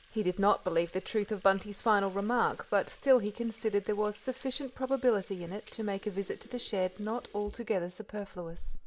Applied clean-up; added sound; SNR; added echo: none; Sink (filling or washing) / Water tap, faucet; 14 dB; none.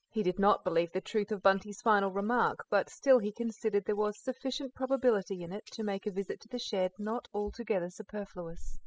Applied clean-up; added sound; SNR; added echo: classical method spectral subtraction.